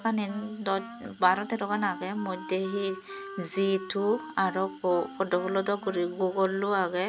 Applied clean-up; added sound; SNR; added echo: none; Wind instrument, woodwind instrument; 14 dB; none.